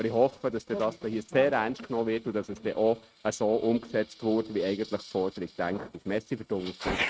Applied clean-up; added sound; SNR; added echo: neural mask model RNNoise.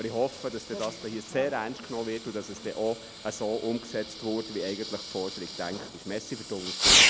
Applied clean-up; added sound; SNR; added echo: none; Fireworks; -2 dB; none.